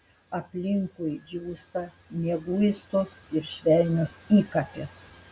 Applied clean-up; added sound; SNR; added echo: none; none; none; none.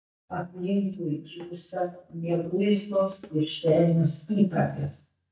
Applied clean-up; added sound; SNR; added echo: neural mask model DeepFilterNet 3.